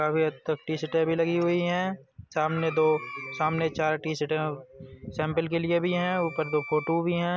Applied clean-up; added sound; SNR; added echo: none; Wind instrument, woodwind instrument; 14 dB; none.